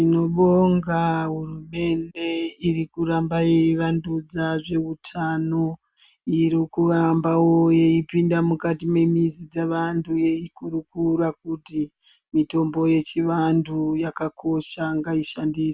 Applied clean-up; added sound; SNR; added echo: none; none; none; none.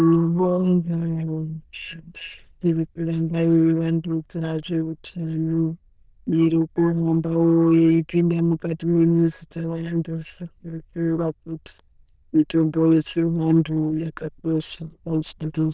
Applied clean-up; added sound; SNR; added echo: neural diffusion model UNIVERSE++.